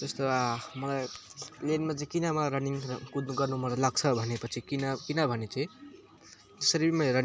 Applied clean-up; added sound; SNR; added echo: none; none; none; none.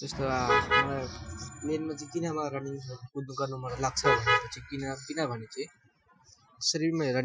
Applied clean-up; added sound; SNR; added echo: classical method Wiener filter.